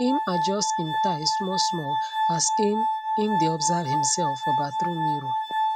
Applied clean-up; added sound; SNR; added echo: none; Glass; -2 dB; none.